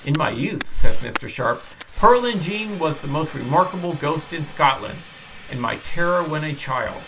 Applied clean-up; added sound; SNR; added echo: none; Fire; 18 dB; reverberation time 0.2 s.